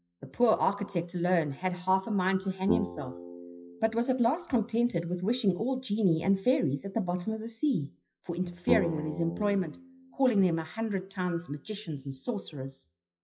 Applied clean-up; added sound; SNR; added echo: classical method WPE with log-MMSE.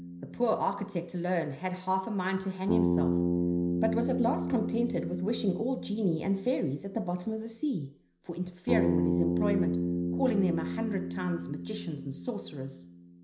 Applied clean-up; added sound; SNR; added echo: none; Bass guitar; 1 dB; reverberation time 0.5 s.